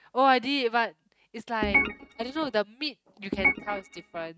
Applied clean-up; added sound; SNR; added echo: neural mask model RNNoise.